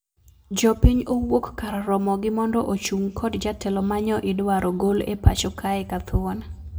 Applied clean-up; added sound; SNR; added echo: none; none; none; reverberation time 0.2 s.